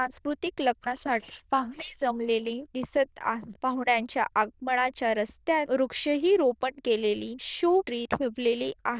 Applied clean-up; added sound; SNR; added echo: neural diffusion model UNIVERSE++.